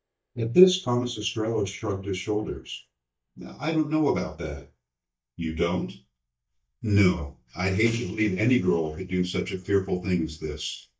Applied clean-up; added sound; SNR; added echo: neural mask model DeepFilterNet 3.